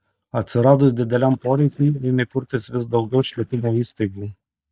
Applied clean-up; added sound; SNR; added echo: neural mask model DeepFilterNet 3.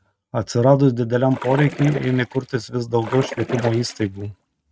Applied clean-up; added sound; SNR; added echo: neural mask model RNNoise.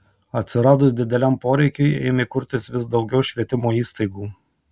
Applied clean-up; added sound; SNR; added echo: none; none; none; none.